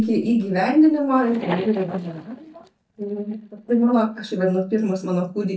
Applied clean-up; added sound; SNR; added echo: neural mask model DeepFilterNet 3.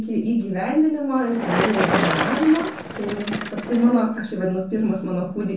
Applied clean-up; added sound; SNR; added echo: none; Bicycle; 6 dB; reverberation time 0.6 s.